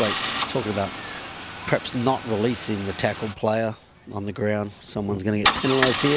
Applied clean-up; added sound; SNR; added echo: none; Idling / Engine starting / Car; 2 dB; none.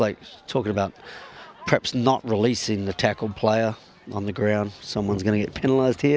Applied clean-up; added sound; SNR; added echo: none; none; none; none.